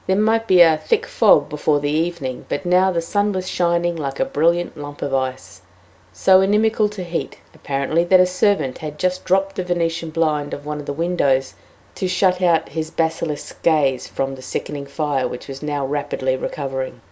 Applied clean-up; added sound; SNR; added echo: none; none; none; none.